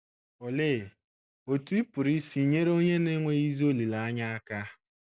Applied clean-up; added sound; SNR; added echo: none; none; none; none.